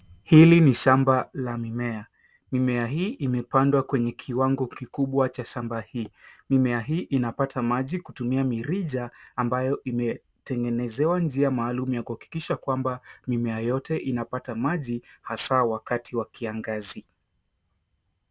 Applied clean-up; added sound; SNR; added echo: none; none; none; none.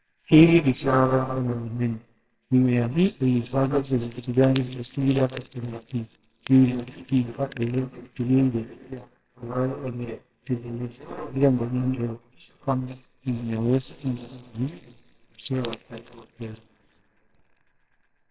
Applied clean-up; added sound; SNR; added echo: neural separator model SepFormer WHAMR!.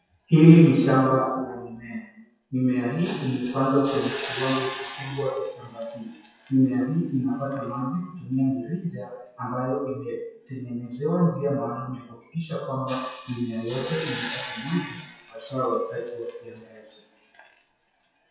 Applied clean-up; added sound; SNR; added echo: classical method WPE with log-MMSE.